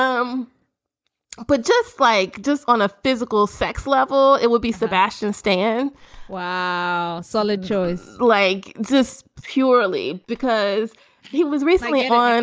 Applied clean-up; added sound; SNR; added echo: neural mask model DeepFilterNet 3.